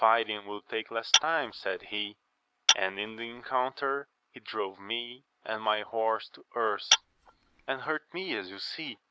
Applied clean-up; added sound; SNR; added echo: none; Tap / Glass; -2 dB; none.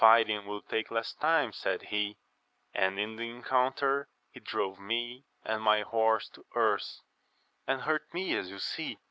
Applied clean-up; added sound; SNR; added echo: none; none; none; none.